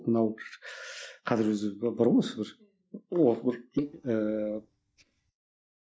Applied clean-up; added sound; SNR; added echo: neural mask model DeepFilterNet 3.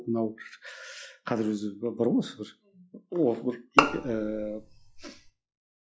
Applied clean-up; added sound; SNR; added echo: classical method log-MMSE.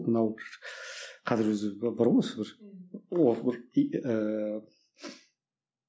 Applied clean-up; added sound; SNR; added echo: none; none; none; none.